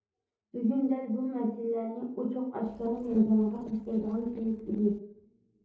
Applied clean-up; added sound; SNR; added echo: neural separator model SepFormer DNS4.